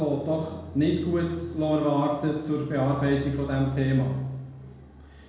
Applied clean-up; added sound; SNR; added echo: none; Fixed-wing aircraft, airplane; 17 dB; reverberation time 1.0 s.